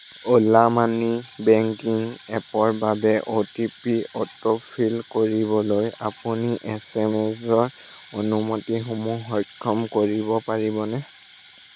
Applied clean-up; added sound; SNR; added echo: none; none; none; none.